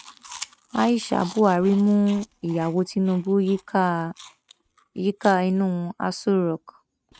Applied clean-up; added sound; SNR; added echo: neural mask model RNNoise.